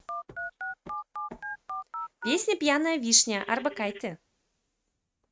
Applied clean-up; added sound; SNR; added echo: neural mask model RNNoise.